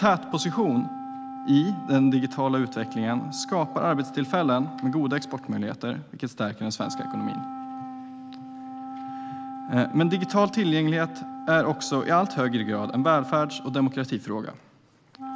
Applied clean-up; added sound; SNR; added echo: none; Wind instrument, woodwind instrument; 12 dB; none.